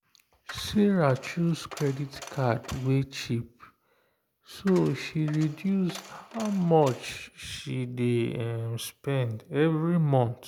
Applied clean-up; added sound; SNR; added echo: none; Coin (dropping); 18 dB; none.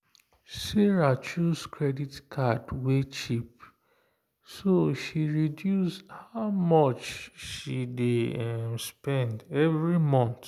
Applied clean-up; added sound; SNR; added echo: none; none; none; none.